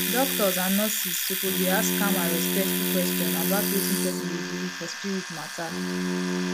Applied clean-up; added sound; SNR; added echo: none; Domestic sounds, home sounds + Bowed string instrument; -3 dB; none.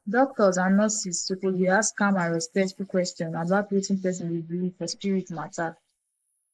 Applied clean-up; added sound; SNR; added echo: neural mask model Resemble Enhance denoiser.